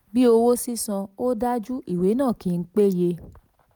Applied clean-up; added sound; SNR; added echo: none; none; none; none.